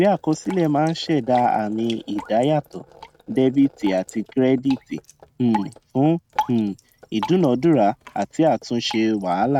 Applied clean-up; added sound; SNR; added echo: neural mask model RNNoise.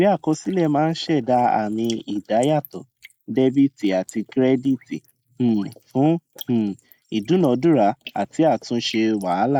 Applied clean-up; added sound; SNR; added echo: neural mask model Resemble Enhance denoiser.